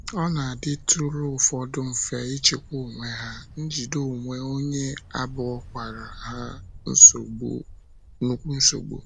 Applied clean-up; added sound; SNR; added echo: none; Ocean; 19 dB; none.